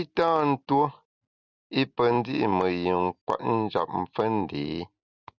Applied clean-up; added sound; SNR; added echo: none; none; none; none.